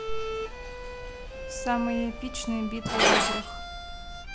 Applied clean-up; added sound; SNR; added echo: none; Bowed string instrument + Glass; -2 dB; none.